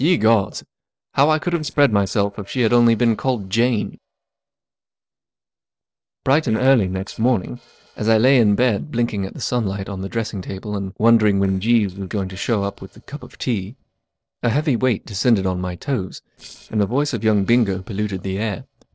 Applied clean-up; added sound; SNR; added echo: neural separator model SepFormer DNS4.